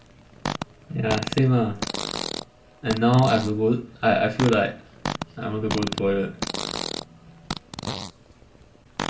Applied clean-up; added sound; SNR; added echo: none; Fart; 8 dB; reverberation time 0.2 s.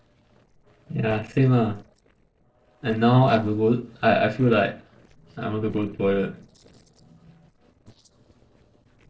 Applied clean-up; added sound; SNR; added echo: neural separator model SepFormer DNS4.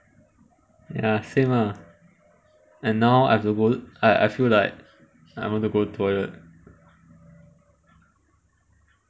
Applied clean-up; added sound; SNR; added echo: none; none; none; none.